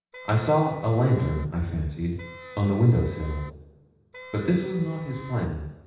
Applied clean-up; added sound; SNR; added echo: none; Wind instrument, woodwind instrument; 17 dB; reverberation time 0.9 s.